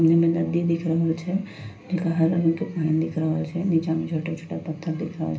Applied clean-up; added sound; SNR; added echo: none; none; none; reverberation time 0.3 s.